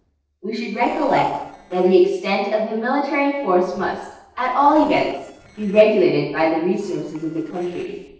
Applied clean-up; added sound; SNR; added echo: neural separator model SepFormer DNS4.